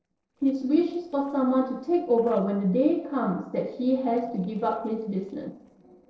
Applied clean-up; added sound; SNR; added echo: neural separator model SepFormer DNS4.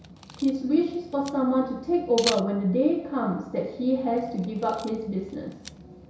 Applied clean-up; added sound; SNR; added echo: none; Camera; 15 dB; reverberation time 0.6 s.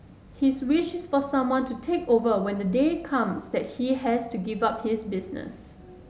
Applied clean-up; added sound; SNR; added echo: none; none; none; none.